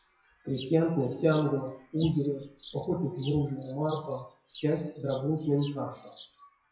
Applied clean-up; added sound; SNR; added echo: classical method WPE with log-MMSE.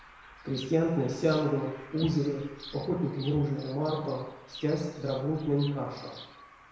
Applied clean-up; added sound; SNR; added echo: none; Bird vocalization, bird call, bird song; 18 dB; reverberation time 1.0 s.